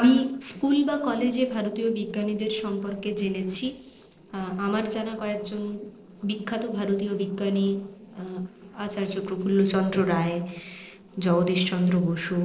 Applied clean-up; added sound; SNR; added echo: neural separator model SepFormer DNS4.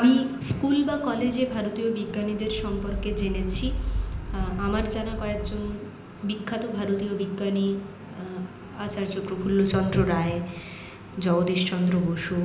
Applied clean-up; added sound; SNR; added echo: none; Thunder / Wind; 5 dB; reverberation time 0.9 s.